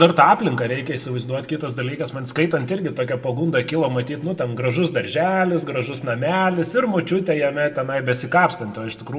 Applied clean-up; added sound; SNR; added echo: none; none; none; reverberation time 1.1 s.